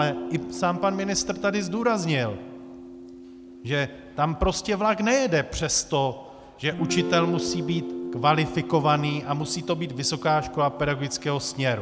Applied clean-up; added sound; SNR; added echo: none; Guitar; 10 dB; none.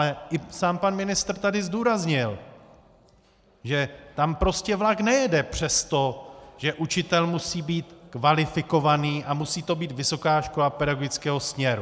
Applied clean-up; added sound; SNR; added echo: none; none; none; none.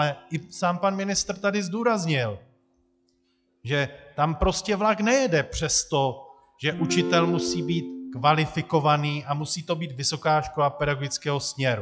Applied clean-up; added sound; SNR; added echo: classical method log-MMSE.